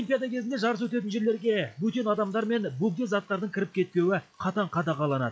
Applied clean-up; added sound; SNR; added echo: classical method log-MMSE.